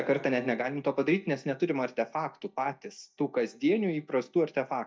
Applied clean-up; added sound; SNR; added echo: neural mask model DeepFilterNet 3.